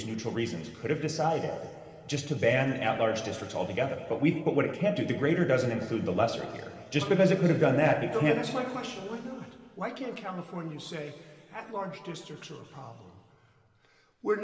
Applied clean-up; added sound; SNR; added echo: none; none; none; reverberation time 2.3 s.